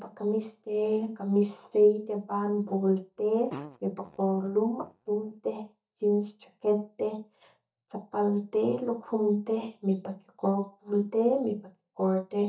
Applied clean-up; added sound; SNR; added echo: neural mask model DeepFilterNet 3.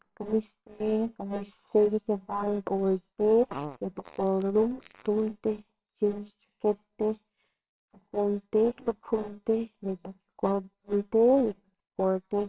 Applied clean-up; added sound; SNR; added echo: neural separator model SepFormer WHAMR!.